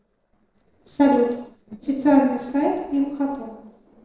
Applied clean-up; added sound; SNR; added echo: neural separator model SepFormer DNS4.